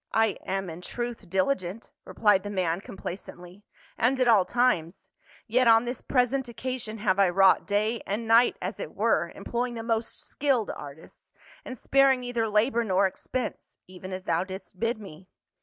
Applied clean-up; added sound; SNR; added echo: none; none; none; none.